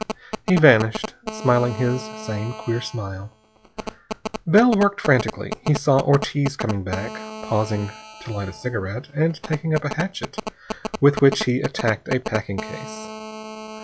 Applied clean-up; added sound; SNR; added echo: classical method log-MMSE.